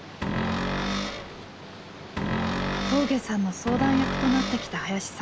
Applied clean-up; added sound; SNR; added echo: none; Cupboard open or close; 0 dB; none.